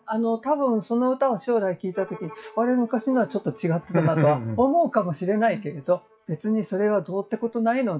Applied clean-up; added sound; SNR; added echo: classical method WPE with log-MMSE.